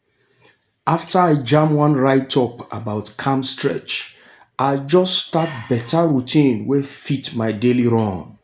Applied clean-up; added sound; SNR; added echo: none; none; none; none.